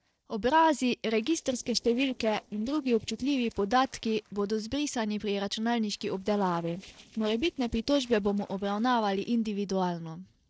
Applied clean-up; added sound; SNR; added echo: neural separator model SepFormer DNS4.